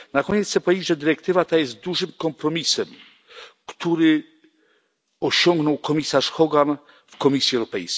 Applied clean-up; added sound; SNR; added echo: none; none; none; none.